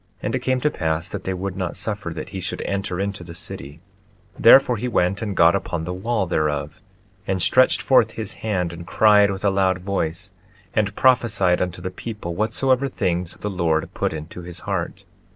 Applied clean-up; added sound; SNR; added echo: neural separator model SepFormer DNS4.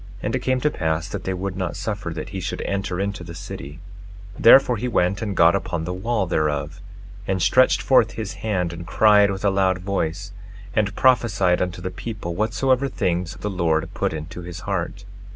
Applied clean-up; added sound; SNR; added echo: none; Mechanical fan; 11 dB; none.